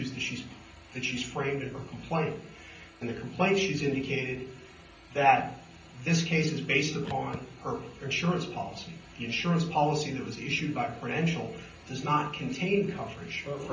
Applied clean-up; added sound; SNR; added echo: none; Car; 17 dB; reverberation time 0.6 s.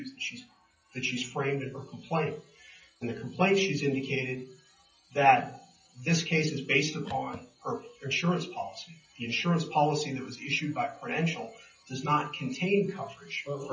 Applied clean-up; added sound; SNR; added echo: classical method WPE with log-MMSE.